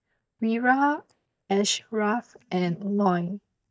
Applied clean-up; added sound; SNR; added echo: neural mask model DeepFilterNet 3.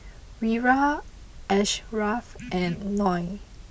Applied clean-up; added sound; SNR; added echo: none; none; none; none.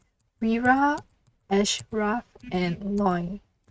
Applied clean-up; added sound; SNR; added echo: neural mask model RNNoise.